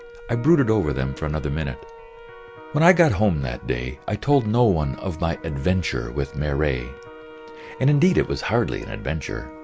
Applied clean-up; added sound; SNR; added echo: none; Wind instrument, woodwind instrument + Electric guitar; 18 dB; none.